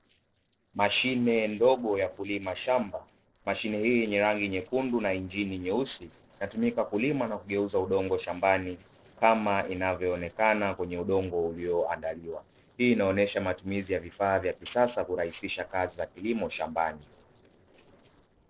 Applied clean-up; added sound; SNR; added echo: neural separator model SepFormer DNS4.